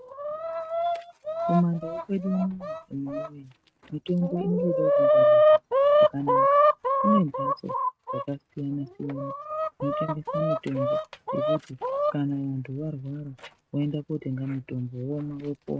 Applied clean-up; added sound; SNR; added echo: neural mask model RNNoise.